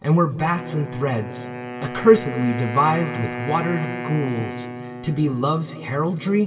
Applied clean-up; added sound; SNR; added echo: none; Wind instrument, woodwind instrument; 10 dB; reverberation time 2.8 s.